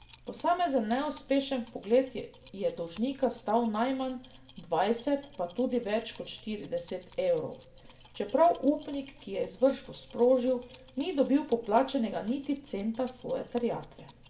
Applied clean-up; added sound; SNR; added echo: none; Keys jangling; 10 dB; reverberation time 0.4 s.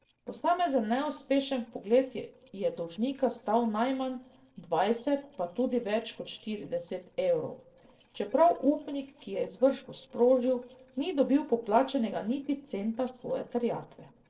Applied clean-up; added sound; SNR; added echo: neural separator model SepFormer DNS4.